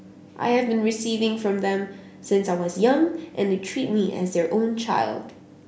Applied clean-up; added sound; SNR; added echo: none; none; none; none.